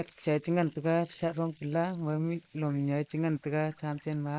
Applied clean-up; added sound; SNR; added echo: neural mask model Resemble Enhance denoiser.